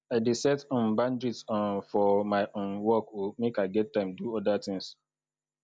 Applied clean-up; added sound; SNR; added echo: none; none; none; none.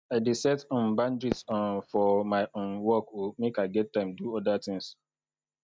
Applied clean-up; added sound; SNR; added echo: neural mask model RNNoise.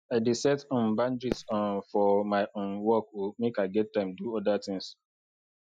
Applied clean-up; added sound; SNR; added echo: classical method Wiener filter.